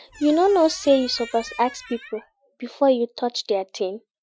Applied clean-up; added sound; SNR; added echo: classical method Wiener filter.